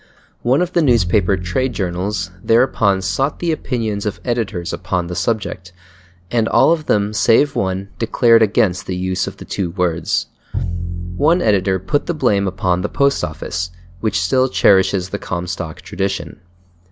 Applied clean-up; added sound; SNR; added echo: none; Bowed string instrument; 13 dB; none.